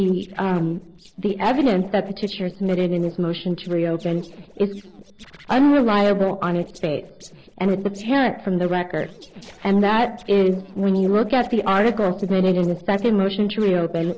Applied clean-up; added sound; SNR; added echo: neural separator model SepFormer DNS4.